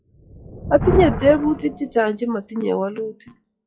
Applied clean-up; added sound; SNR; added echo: classical method WPE with log-MMSE.